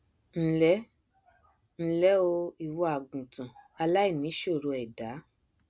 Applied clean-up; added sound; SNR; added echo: none; none; none; none.